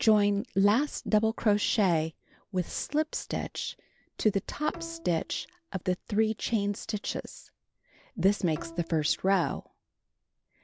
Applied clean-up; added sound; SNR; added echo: none; Bowed string instrument; 19 dB; none.